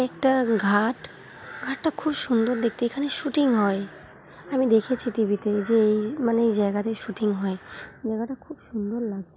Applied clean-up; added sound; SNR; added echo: none; none; none; none.